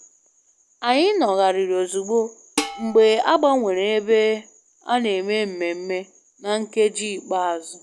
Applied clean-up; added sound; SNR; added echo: none; Dishes, pots, and pans; 11 dB; none.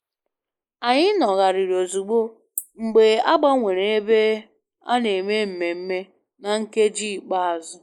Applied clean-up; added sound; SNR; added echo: neural mask model Resemble Enhance denoiser.